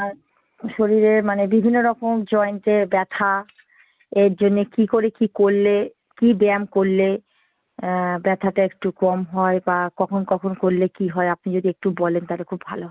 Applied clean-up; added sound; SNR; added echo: none; none; none; none.